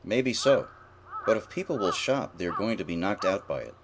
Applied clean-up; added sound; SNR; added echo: none; Crow; 11 dB; none.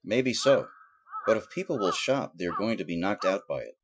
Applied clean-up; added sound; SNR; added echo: classical method Wiener filter.